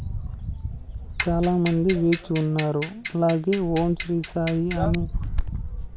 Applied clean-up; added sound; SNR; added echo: none; Clock; 13 dB; none.